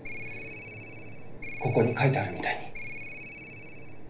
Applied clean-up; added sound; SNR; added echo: none; Ringtone; 7 dB; reverberation time 0.3 s.